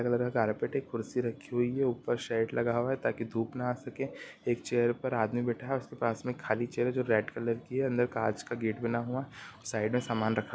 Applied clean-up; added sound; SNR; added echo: none; none; none; none.